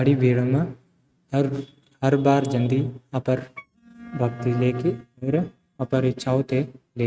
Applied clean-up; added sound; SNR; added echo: neural mask model RNNoise.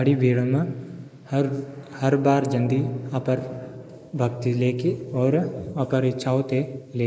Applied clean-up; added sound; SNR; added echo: neural mask model Resemble Enhance denoiser.